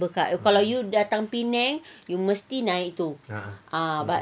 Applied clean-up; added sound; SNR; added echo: none; none; none; none.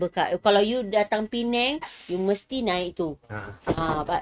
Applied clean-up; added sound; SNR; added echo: neural mask model RNNoise.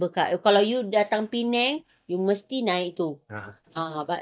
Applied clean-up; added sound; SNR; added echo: neural mask model DeepFilterNet 3.